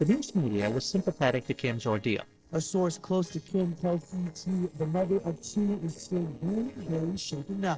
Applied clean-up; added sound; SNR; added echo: neural separator model SepFormer DNS4.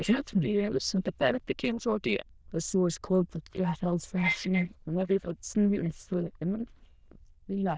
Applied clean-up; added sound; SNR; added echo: neural diffusion model UNIVERSE++.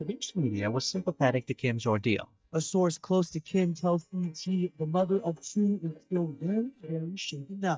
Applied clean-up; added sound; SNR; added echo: neural mask model DeepFilterNet 3.